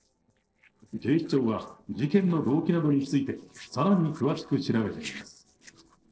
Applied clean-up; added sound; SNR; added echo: neural separator model SepFormer DNS4.